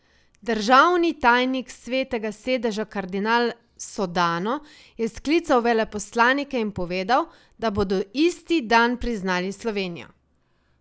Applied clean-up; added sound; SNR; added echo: none; none; none; none.